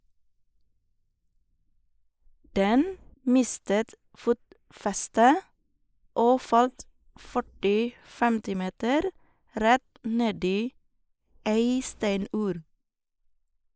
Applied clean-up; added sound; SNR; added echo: neural mask model Resemble Enhance denoiser.